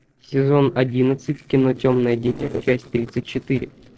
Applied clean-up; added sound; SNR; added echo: neural separator model SepFormer DNS4.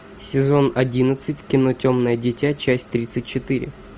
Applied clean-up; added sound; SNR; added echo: none; none; none; none.